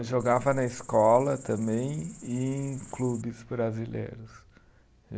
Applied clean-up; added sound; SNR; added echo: none; Cricket; 18 dB; none.